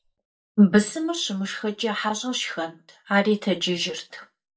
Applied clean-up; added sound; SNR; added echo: neural mask model DeepFilterNet 3.